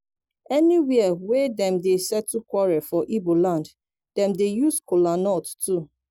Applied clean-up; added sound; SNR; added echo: none; none; none; none.